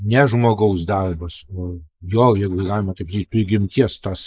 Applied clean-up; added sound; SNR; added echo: neural mask model Resemble Enhance denoiser.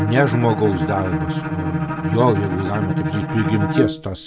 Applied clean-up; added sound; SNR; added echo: none; Bowed string instrument; 2 dB; none.